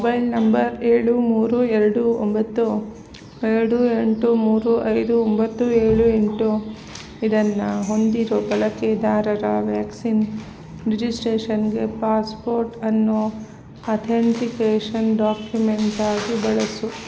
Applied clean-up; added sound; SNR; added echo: none; none; none; none.